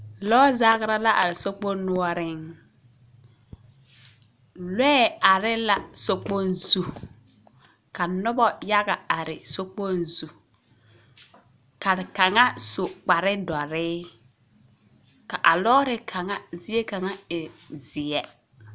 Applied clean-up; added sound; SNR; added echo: none; none; none; none.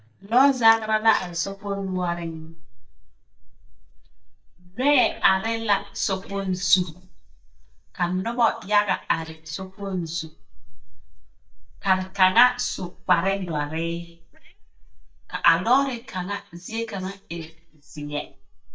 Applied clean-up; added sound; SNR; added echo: neural mask model DeepFilterNet 3.